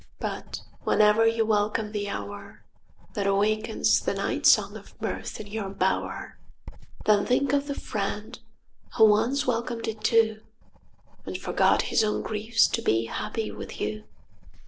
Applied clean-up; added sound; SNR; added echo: none; Writing; 13 dB; none.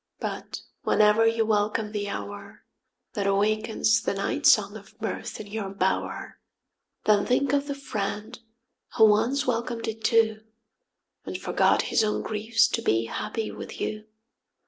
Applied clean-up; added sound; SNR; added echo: none; none; none; none.